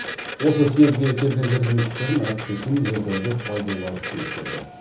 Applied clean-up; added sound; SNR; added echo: none; Printer; 11 dB; reverberation time 1.2 s.